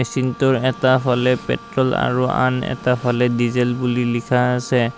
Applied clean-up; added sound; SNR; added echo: none; Wind instrument, woodwind instrument + Train; 19 dB; none.